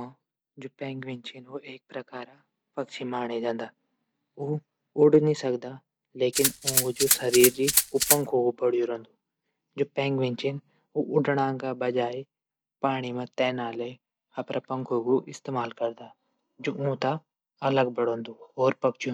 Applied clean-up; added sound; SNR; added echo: none; Rattle (instrument); -2 dB; none.